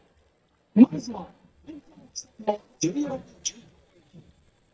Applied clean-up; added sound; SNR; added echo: neural mask model DeepFilterNet 3.